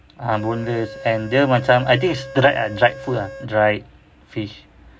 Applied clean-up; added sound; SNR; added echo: none; Organ; 15 dB; none.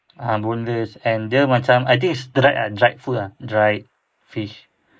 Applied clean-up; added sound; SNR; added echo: neural mask model Resemble Enhance denoiser.